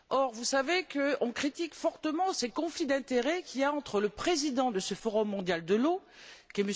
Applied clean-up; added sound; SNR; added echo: none; none; none; none.